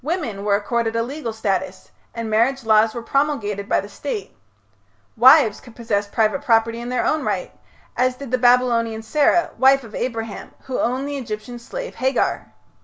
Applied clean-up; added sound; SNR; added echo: none; none; none; none.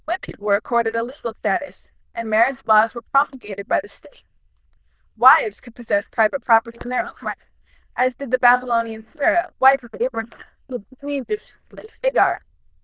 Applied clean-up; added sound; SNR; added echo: neural diffusion model UNIVERSE++.